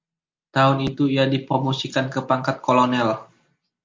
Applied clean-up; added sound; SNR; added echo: none; none; none; none.